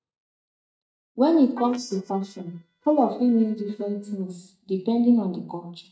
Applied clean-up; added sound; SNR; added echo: neural mask model DeepFilterNet 3.